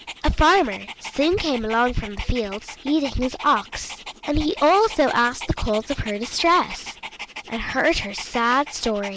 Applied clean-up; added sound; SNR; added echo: neural mask model Resemble Enhance denoiser.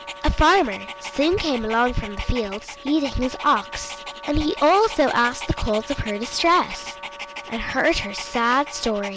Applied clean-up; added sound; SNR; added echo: none; Wind instrument, woodwind instrument + Dog; 13 dB; none.